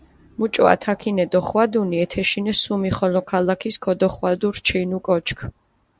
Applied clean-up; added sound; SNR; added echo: none; none; none; none.